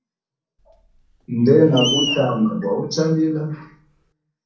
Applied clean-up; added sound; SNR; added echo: none; Screech; 9 dB; reverberation time 0.6 s.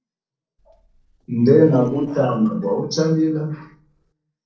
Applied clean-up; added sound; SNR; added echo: neural separator model SepFormer DNS4.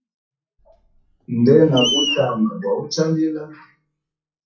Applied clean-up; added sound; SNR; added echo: classical method WPE with log-MMSE.